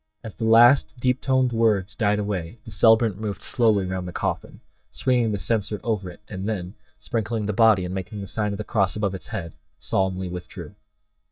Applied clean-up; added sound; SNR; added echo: neural mask model DeepFilterNet 3.